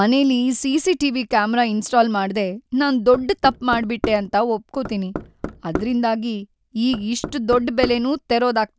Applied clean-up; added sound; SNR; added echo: none; Knock; 11 dB; none.